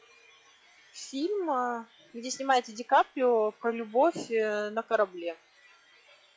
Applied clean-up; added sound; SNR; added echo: classical method log-MMSE.